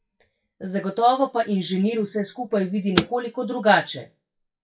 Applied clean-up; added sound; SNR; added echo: classical method WPE with log-MMSE.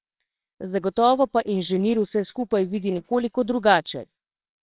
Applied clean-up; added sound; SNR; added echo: neural separator model SepFormer WHAMR!.